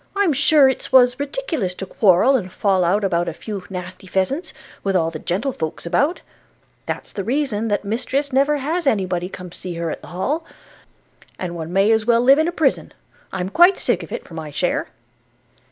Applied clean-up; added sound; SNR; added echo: none; none; none; none.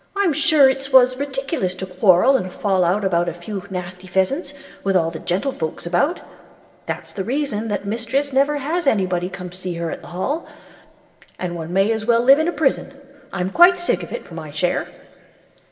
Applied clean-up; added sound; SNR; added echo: none; none; none; reverberation time 1.5 s.